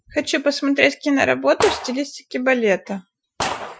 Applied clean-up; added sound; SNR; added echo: classical method Wiener filter.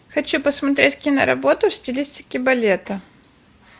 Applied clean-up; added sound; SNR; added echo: none; none; none; none.